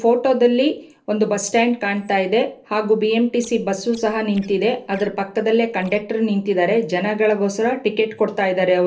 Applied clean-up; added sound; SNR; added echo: neural separator model SepFormer DNS4.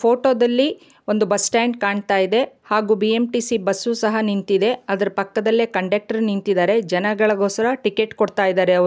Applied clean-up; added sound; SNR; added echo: none; none; none; none.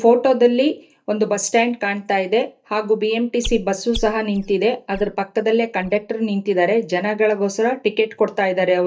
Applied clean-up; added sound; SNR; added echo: neural mask model DeepFilterNet 3.